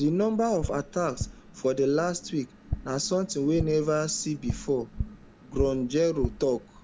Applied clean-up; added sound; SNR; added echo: none; Tap; 10 dB; none.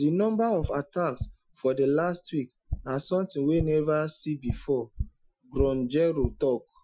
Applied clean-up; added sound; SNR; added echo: classical method Wiener filter.